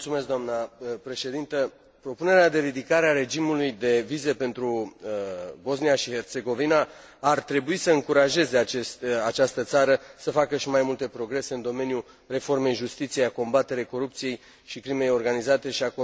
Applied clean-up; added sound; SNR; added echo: none; none; none; none.